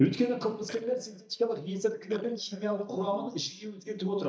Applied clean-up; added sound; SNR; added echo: neural mask model DeepFilterNet 3.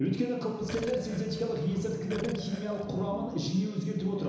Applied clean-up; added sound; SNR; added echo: none; Burping, eructation; 14 dB; reverberation time 1.0 s.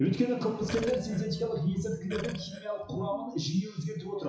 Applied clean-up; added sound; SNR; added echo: classical method WPE with log-MMSE.